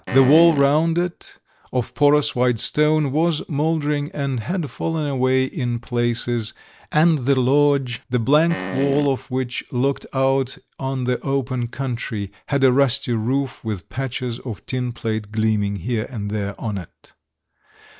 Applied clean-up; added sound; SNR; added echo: none; Fart; 9 dB; none.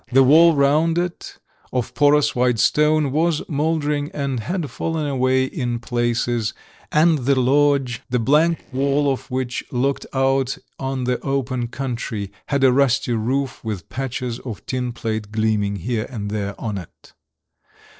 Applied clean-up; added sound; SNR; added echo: neural separator model SepFormer DNS4.